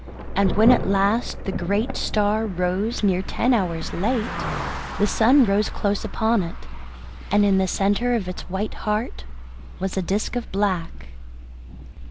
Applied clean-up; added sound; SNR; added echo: none; Car passing by + Thunder / Rain; 12 dB; none.